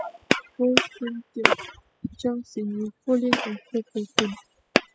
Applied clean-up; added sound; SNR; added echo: classical method spectral subtraction.